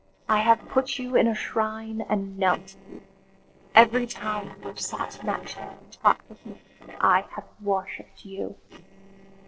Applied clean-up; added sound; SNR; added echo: neural separator model SepFormer DNS4.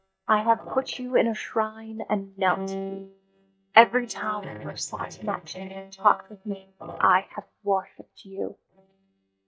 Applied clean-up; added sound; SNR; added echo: neural mask model DeepFilterNet 3.